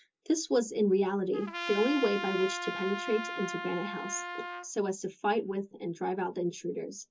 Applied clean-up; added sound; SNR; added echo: none; Trumpet; 7 dB; reverberation time 0.2 s.